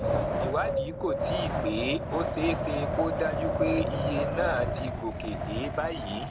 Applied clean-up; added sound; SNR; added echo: none; Wind; -3 dB; none.